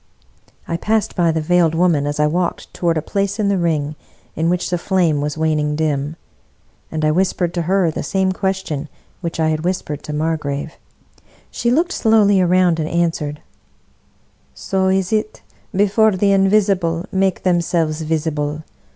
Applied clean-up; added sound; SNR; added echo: none; none; none; none.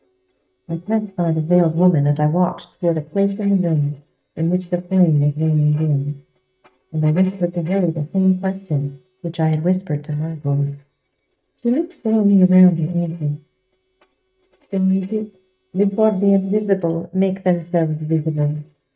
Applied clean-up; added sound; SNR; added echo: neural mask model DeepFilterNet 3.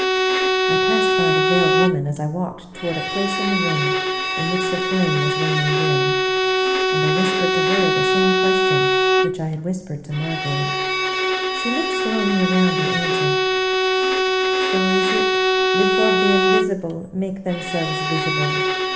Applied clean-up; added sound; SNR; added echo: none; Bowed string instrument; -5 dB; reverberation time 1.1 s.